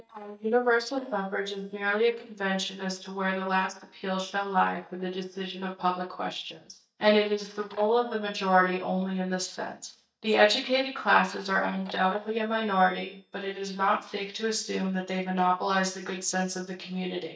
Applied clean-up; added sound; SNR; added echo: neural mask model DeepFilterNet 3.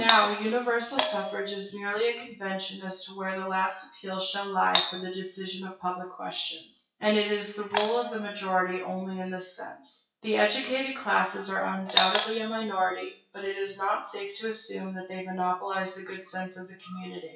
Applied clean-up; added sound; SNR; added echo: classical method WPE with log-MMSE.